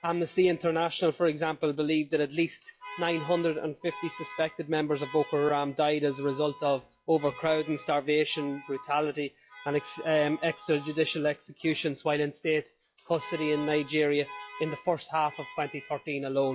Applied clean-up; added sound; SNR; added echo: classical method log-MMSE.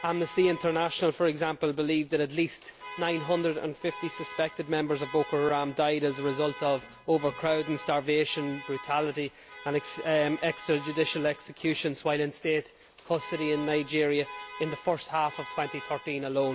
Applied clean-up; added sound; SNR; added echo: none; Alarm; 16 dB; none.